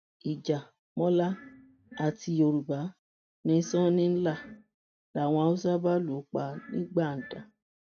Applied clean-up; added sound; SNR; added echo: neural mask model RNNoise.